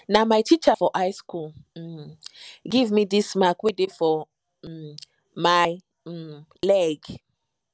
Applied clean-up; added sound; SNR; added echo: none; none; none; none.